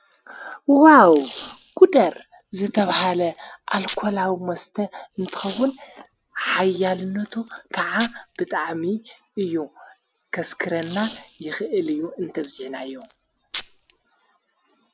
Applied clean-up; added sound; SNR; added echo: none; Packing tape, duct tape; 18 dB; none.